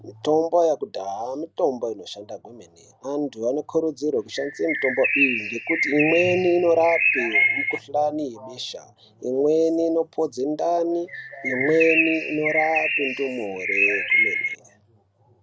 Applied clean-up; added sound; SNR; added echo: none; Bird; 0 dB; none.